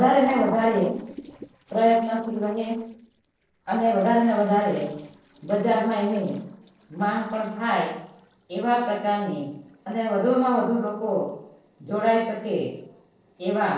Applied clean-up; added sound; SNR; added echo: neural separator model SepFormer DNS4.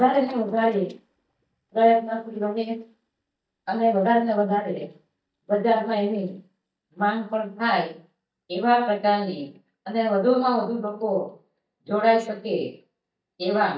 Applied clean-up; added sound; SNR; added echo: neural mask model DeepFilterNet 3.